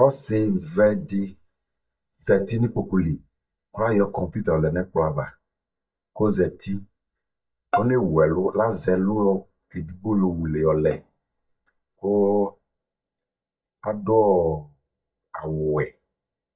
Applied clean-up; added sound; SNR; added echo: neural mask model DeepFilterNet 3.